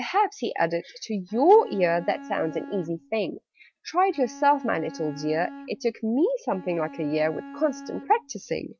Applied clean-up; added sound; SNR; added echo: none; Bowed string instrument; 16 dB; none.